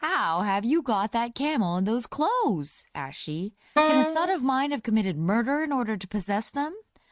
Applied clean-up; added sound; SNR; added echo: neural mask model RNNoise.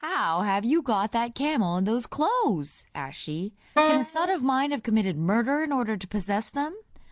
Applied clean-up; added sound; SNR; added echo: neural mask model DeepFilterNet 3.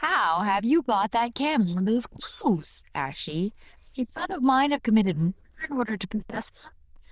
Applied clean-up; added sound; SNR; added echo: neural diffusion model UNIVERSE++.